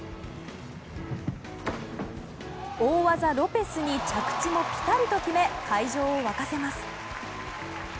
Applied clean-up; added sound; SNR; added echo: none; none; none; none.